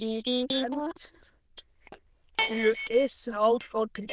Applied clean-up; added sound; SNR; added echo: neural diffusion model UNIVERSE++.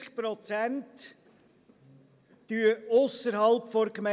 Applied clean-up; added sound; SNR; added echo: none; none; none; none.